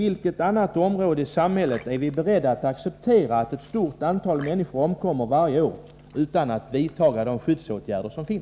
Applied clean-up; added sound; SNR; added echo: none; Marimba, xylophone; 19 dB; none.